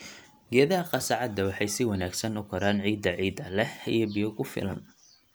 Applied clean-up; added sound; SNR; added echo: none; none; none; none.